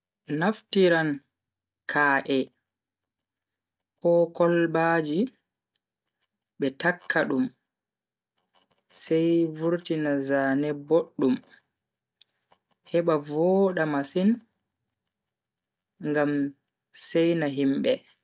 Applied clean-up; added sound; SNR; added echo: none; none; none; none.